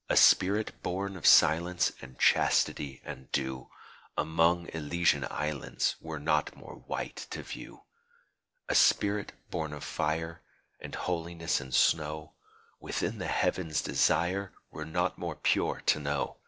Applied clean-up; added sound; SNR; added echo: none; none; none; none.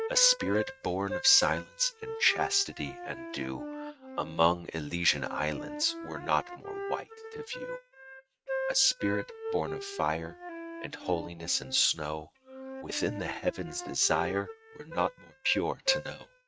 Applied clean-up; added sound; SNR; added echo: neural mask model RNNoise.